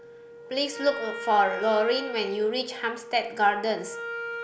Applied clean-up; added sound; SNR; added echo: none; Wind instrument, woodwind instrument; 10 dB; none.